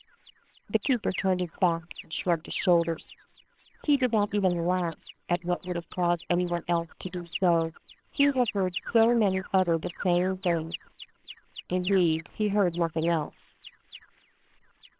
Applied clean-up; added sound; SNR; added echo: neural separator model SepFormer WHAMR!.